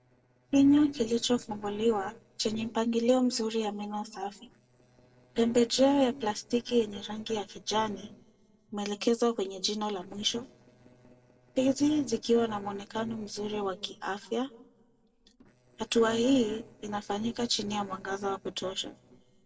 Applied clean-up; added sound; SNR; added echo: neural separator model SepFormer DNS4.